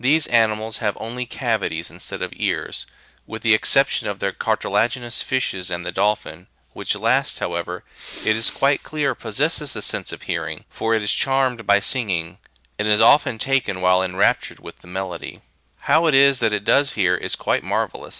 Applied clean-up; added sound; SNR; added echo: none; Respiratory sounds; 12 dB; none.